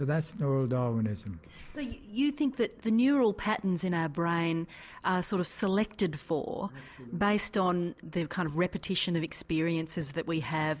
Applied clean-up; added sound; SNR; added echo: none; none; none; none.